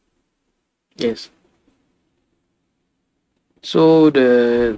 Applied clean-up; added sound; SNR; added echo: neural mask model RNNoise.